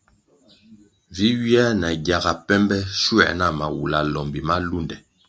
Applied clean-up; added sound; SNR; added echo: none; none; none; none.